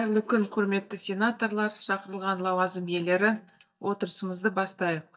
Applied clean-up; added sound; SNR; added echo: neural mask model DeepFilterNet 3.